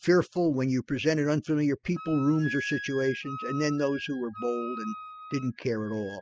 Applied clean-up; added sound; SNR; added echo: classical method spectral subtraction.